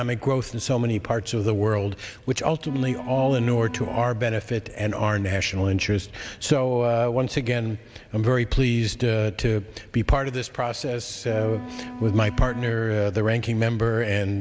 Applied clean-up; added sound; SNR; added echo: none; Wind instrument, woodwind instrument; 16 dB; none.